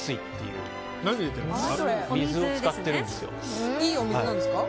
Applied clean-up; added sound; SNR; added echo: none; none; none; none.